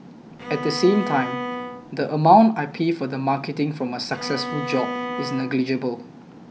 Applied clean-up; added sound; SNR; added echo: none; Bowed string instrument; 8 dB; none.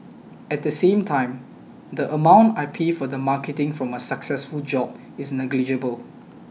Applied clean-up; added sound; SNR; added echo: none; none; none; none.